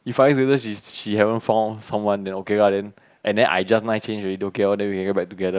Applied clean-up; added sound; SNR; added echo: neural mask model Resemble Enhance denoiser.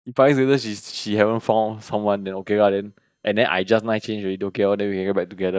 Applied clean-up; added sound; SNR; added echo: neural mask model DeepFilterNet 3.